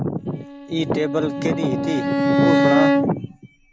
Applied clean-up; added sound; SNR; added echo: none; Bowed string instrument; -2 dB; none.